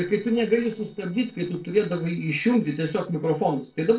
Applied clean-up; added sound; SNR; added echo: neural separator model SepFormer DNS4.